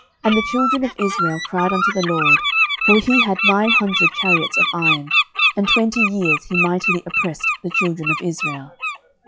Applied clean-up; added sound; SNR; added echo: classical method log-MMSE.